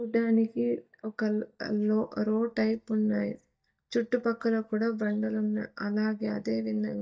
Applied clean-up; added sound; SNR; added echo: neural mask model DeepFilterNet 3.